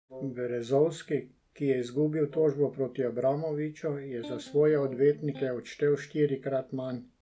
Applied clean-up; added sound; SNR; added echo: none; Electric guitar + Wind instrument, woodwind instrument; 17 dB; none.